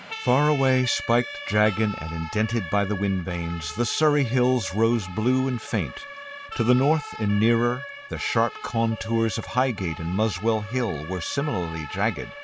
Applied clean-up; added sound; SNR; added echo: none; Siren; 13 dB; none.